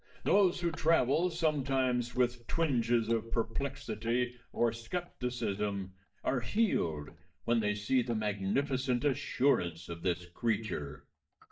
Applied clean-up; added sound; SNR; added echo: neural mask model DeepFilterNet 3.